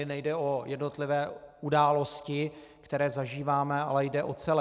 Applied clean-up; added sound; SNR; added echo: none; none; none; none.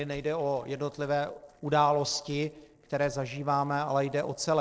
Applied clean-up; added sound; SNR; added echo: neural separator model SepFormer DNS4.